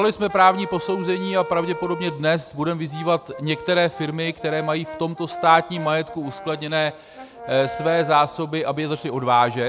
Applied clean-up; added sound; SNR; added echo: none; Brass instrument; 13 dB; none.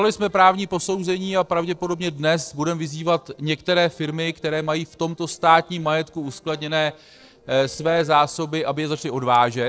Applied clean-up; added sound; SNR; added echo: neural separator model SepFormer DNS4.